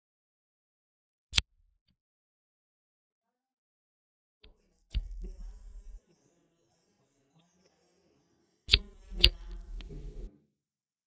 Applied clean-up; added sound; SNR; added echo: neural mask model DeepFilterNet 3.